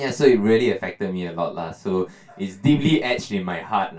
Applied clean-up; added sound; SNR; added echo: none; none; none; reverberation time 0.2 s.